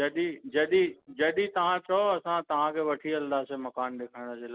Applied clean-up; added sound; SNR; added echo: none; none; none; none.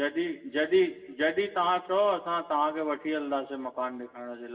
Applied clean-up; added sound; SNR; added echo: none; none; none; reverberation time 3.0 s.